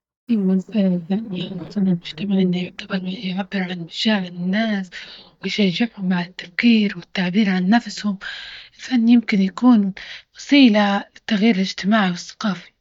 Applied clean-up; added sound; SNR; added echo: neural mask model DeepFilterNet 3.